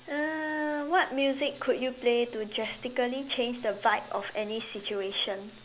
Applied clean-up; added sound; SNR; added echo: none; none; none; none.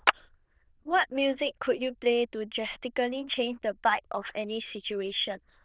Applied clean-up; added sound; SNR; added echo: neural diffusion model UNIVERSE++.